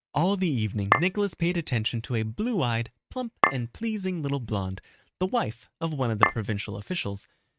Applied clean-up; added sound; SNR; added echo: neural mask model RNNoise.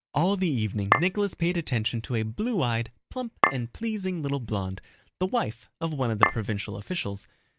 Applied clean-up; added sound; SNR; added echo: none; Chink, clink; -2 dB; none.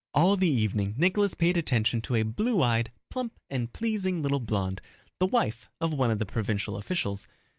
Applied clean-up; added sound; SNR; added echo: none; none; none; none.